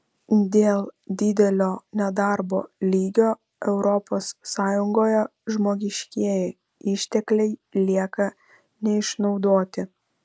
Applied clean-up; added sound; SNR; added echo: none; none; none; none.